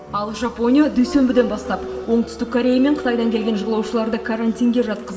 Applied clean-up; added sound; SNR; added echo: none; Applause; 14 dB; reverberation time 2.2 s.